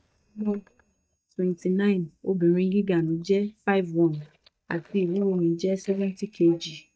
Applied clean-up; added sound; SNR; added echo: neural mask model DeepFilterNet 3.